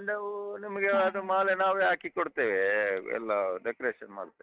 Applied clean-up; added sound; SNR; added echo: neural mask model RNNoise.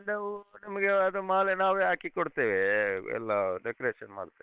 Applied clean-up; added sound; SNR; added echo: neural separator model SepFormer WHAM!.